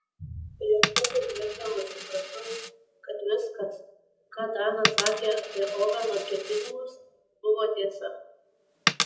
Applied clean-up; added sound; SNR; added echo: none; Coin (dropping); 4 dB; reverberation time 0.8 s.